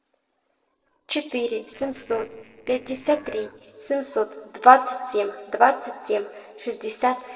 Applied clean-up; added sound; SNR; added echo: neural separator model SepFormer DNS4.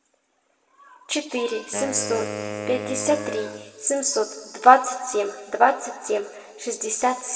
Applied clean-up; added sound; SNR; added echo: none; Wind instrument, woodwind instrument; 10 dB; reverberation time 1.9 s.